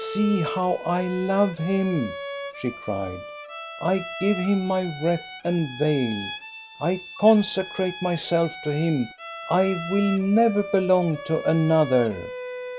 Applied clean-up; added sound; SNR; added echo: none; Bowed string instrument; 12 dB; none.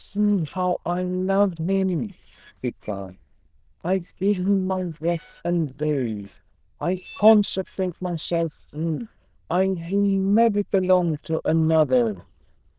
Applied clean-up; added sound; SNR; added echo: neural diffusion model UNIVERSE++.